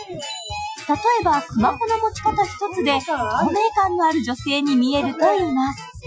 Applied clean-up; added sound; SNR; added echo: classical method Wiener filter.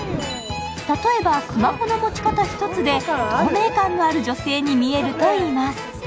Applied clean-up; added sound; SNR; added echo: none; Thunder; 16 dB; none.